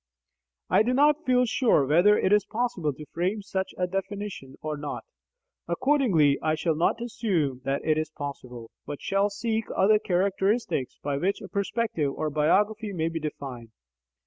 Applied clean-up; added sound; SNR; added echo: none; none; none; none.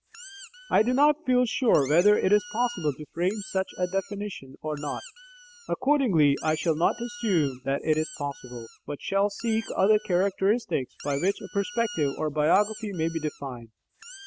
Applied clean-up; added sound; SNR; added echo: none; Squeak; 19 dB; none.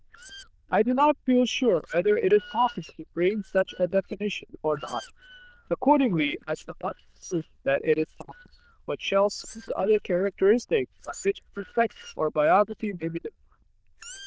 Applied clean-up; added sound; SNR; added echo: neural diffusion model UNIVERSE++.